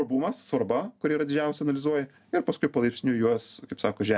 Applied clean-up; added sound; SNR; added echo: none; none; none; none.